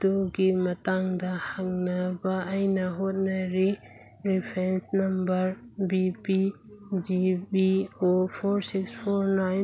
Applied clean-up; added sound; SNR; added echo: none; none; none; none.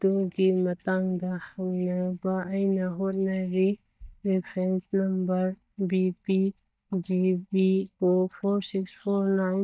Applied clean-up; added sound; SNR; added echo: neural mask model DeepFilterNet 3.